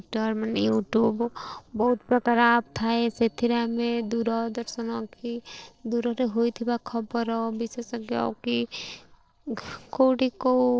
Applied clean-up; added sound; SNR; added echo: neural separator model SepFormer DNS4.